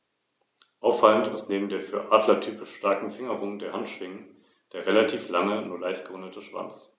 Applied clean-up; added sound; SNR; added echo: none; none; none; none.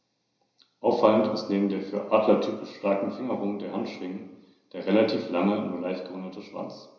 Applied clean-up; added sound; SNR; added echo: none; none; none; reverberation time 0.9 s.